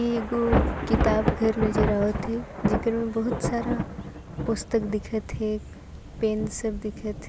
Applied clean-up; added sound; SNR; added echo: none; Thunder / Rain; 1 dB; none.